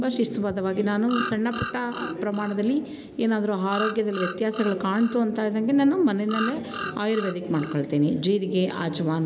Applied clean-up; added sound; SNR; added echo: none; Bird vocalization, bird call, bird song; 10 dB; none.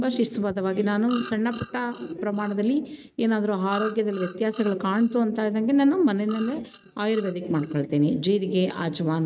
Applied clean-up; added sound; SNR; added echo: neural mask model RNNoise.